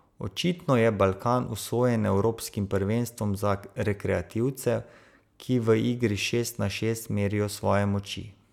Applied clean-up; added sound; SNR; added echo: none; none; none; none.